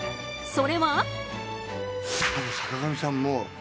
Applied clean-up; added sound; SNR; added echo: none; none; none; none.